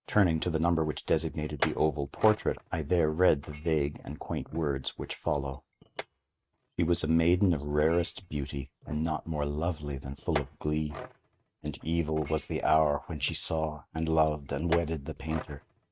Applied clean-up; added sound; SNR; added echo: neural mask model RNNoise.